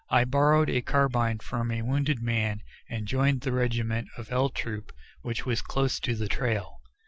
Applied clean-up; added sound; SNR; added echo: none; none; none; none.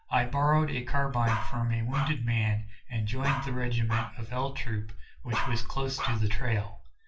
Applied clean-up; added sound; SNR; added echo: none; Bark; 10 dB; reverberation time 0.3 s.